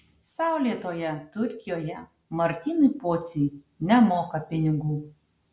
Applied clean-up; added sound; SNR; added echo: none; none; none; none.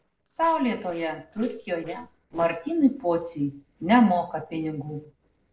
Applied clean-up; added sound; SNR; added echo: neural separator model SepFormer DNS4.